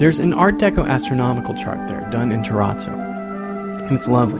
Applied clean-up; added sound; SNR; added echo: none; none; none; none.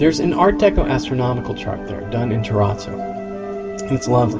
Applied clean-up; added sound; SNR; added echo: none; none; none; reverberation time 1.8 s.